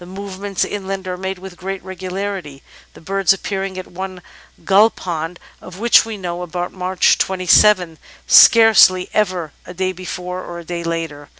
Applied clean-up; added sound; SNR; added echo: none; none; none; none.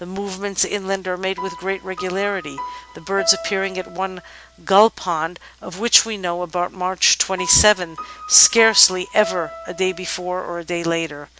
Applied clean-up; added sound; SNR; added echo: none; Piano; 14 dB; none.